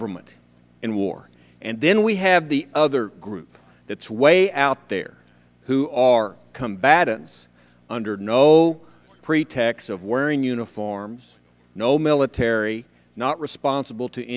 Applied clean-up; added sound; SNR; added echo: none; none; none; none.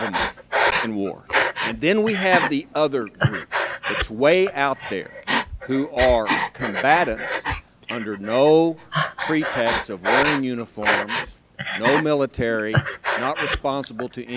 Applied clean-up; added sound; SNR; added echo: none; Breathing; 2 dB; none.